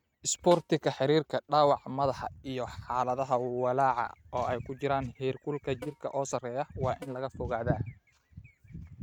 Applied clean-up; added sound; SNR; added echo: neural mask model RNNoise.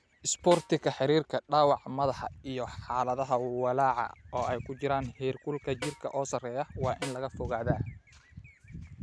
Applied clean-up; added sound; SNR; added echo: none; Snare drum; 15 dB; none.